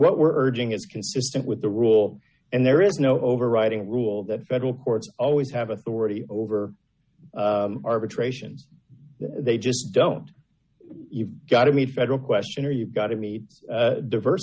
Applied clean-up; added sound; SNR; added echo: none; none; none; none.